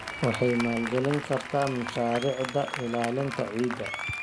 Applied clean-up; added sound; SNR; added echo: none; Applause; 8 dB; none.